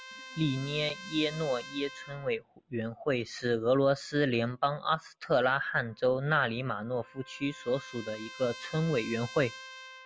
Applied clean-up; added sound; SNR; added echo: none; Trumpet; 17 dB; none.